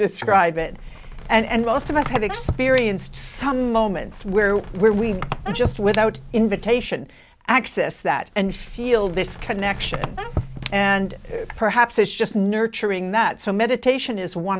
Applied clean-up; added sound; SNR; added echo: none; Squeak; 10 dB; none.